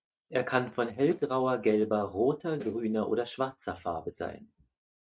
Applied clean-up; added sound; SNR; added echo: neural mask model RNNoise.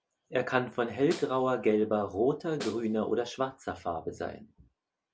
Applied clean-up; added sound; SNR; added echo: none; Snare drum; 17 dB; none.